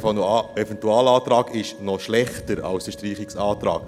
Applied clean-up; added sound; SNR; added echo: none; Thunder + Wind instrument, woodwind instrument; 17 dB; none.